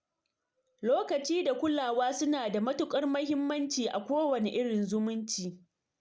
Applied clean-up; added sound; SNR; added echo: none; none; none; none.